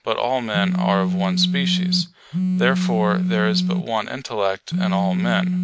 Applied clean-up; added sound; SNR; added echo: none; Telephone; -2 dB; none.